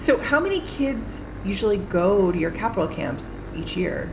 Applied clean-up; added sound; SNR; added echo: none; Engine / Boat, Water vehicle; 11 dB; reverberation time 2.8 s.